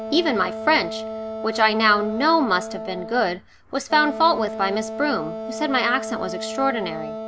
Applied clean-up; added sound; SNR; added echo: none; Wind instrument, woodwind instrument; 8 dB; none.